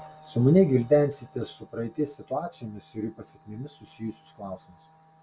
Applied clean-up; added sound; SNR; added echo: none; none; none; none.